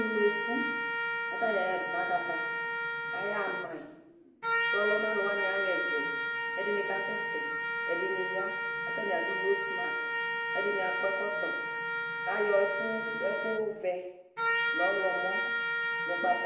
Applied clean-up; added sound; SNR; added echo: none; Trumpet; -2 dB; reverberation time 0.7 s.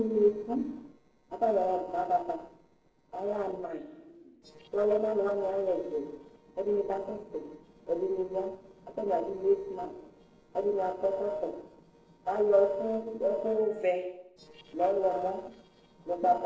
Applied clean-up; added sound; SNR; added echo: neural separator model SepFormer DNS4.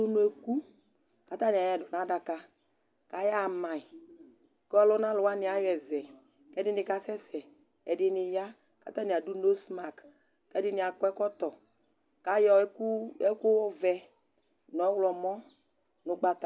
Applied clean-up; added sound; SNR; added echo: none; none; none; none.